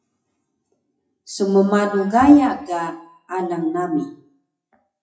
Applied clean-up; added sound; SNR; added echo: classical method WPE with log-MMSE.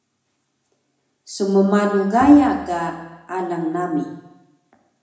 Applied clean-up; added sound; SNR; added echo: none; Bowed string instrument; 18 dB; reverberation time 0.9 s.